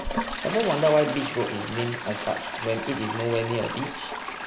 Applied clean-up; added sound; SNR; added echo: none; Toilet flush; 5 dB; none.